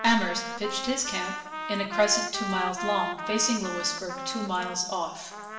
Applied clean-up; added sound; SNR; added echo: none; Trumpet; 6 dB; reverberation time 1.2 s.